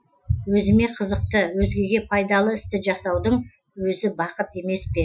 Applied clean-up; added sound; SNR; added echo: classical method Wiener filter.